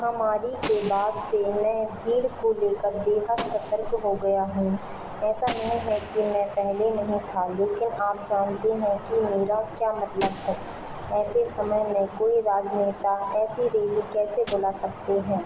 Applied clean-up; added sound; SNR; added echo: none; Rain + Gunshot, gunfire; 15 dB; none.